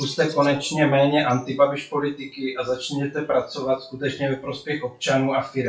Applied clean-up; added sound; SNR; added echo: classical method WPE with log-MMSE.